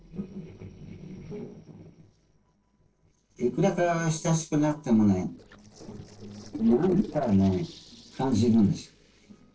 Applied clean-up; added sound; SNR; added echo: neural separator model SepFormer DNS4.